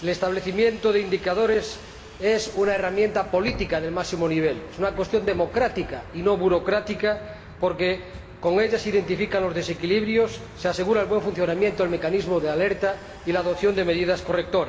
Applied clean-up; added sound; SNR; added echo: none; Bus; 17 dB; reverberation time 2.9 s.